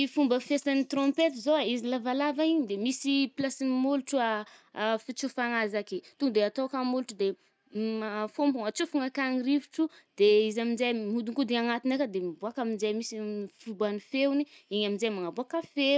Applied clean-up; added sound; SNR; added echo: none; none; none; none.